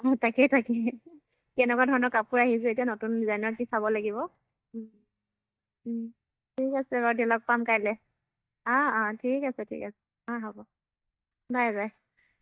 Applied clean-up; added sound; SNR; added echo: neural mask model DeepFilterNet 3.